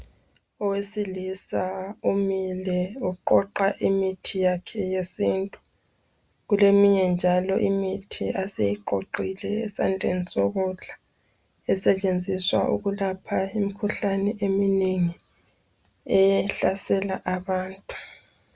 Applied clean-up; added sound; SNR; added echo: none; none; none; none.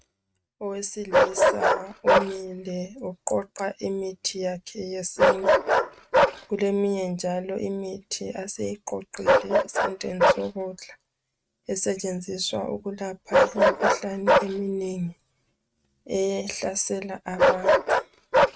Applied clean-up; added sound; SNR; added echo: neural mask model RNNoise.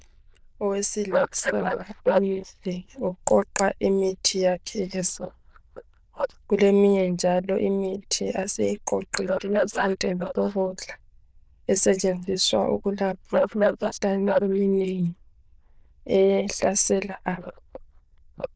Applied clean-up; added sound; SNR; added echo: neural diffusion model UNIVERSE++.